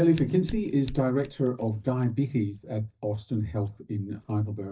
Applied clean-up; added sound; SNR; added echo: neural mask model DeepFilterNet 3.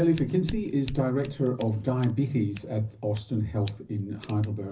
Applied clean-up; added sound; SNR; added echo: none; Scissors; 17 dB; reverberation time 0.4 s.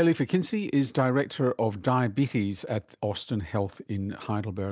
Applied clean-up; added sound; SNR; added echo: none; none; none; none.